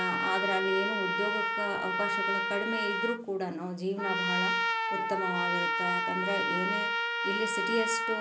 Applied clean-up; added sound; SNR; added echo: none; Trumpet; -3 dB; none.